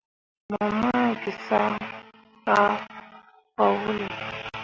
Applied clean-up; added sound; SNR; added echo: none; none; none; none.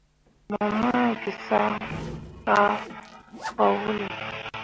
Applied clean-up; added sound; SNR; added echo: none; Slam + Zipper (clothing); 15 dB; none.